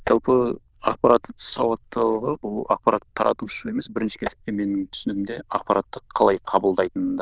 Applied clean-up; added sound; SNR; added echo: neural diffusion model UNIVERSE++.